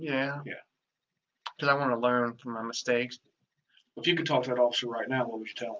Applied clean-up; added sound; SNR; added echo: none; none; none; none.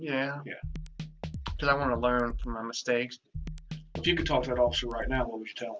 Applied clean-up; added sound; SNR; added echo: none; Drum kit; 6 dB; none.